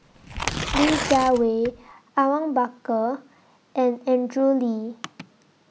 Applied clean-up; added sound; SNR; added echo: none; Tearing; 5 dB; none.